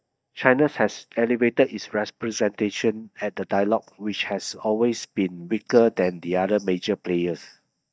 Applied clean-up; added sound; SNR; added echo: neural mask model DeepFilterNet 3.